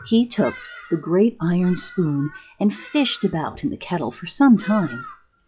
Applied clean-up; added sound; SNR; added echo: classical method log-MMSE.